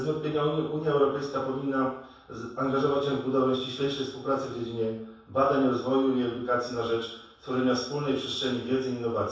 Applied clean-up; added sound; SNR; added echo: none; none; none; reverberation time 0.7 s.